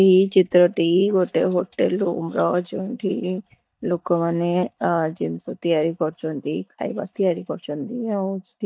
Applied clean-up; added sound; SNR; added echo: neural mask model DeepFilterNet 3.